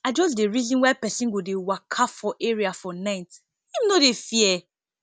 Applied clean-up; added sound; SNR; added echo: none; none; none; none.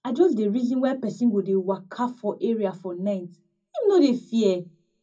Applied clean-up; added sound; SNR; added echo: none; none; none; reverberation time 0.4 s.